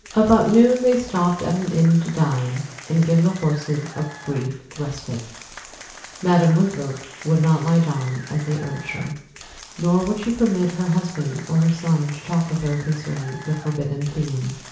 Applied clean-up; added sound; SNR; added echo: none; Applause; 18 dB; reverberation time 0.6 s.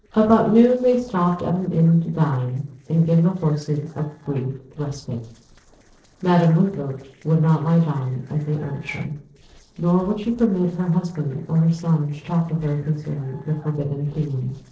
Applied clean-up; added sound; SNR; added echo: neural separator model SepFormer DNS4.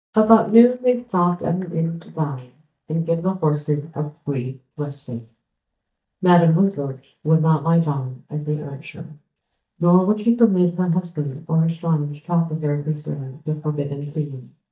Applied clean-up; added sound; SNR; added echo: neural mask model DeepFilterNet 3.